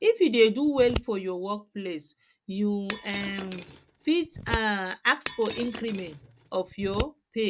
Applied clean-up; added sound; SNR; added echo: none; Shatter + Scissors; 11 dB; none.